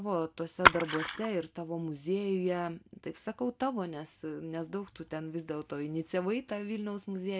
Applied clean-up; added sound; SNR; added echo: none; Splash, splatter; -4 dB; none.